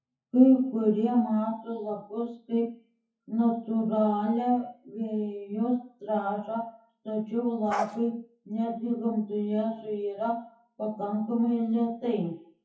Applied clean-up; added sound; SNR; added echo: classical method WPE with log-MMSE.